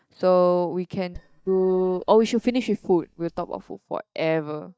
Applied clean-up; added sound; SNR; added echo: neural mask model DeepFilterNet 3.